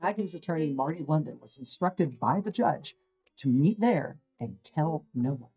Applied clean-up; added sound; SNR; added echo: neural mask model DeepFilterNet 3.